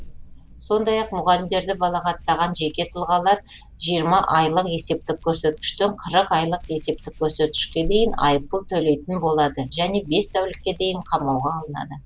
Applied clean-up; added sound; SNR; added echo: none; Hands; 14 dB; none.